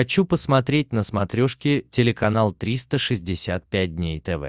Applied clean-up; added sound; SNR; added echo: none; none; none; none.